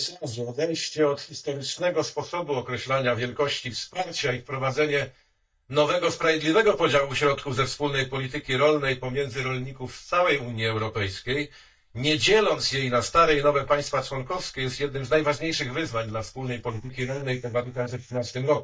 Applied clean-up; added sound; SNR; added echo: neural mask model DeepFilterNet 3.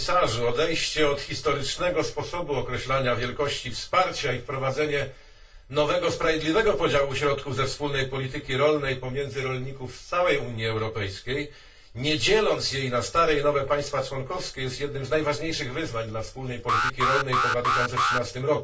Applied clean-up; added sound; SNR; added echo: none; Alarm; -1 dB; reverberation time 0.2 s.